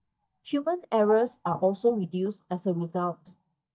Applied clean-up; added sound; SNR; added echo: neural mask model DeepFilterNet 3.